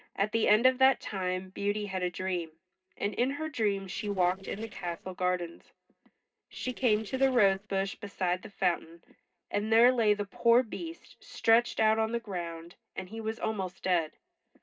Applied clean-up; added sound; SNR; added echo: neural separator model SepFormer DNS4.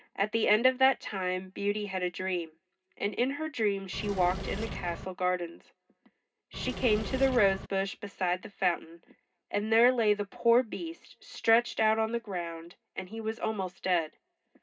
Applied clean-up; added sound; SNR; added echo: none; Engine / Mechanisms; 7 dB; reverberation time 0.2 s.